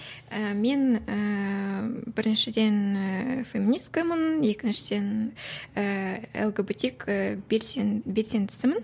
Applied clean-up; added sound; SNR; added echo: none; none; none; none.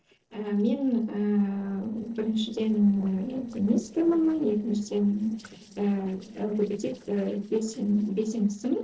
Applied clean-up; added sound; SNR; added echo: neural separator model SepFormer DNS4.